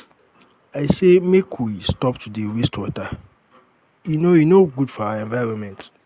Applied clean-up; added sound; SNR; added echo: none; none; none; none.